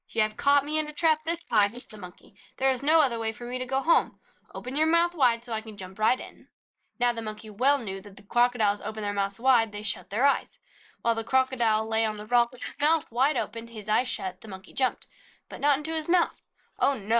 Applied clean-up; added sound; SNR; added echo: neural mask model Resemble Enhance denoiser.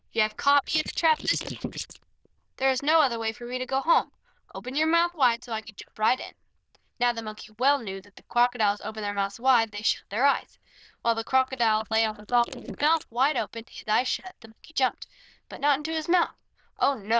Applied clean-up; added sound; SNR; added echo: neural diffusion model UNIVERSE++.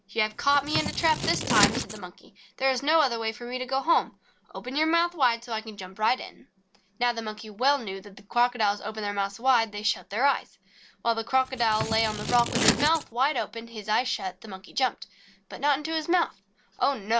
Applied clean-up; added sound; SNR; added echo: none; Scissors; 2 dB; none.